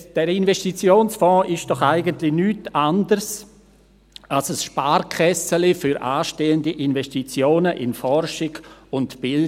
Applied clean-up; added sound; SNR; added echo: none; none; none; none.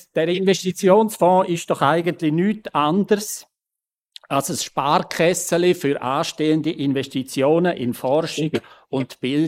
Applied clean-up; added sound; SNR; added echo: neural mask model Resemble Enhance denoiser.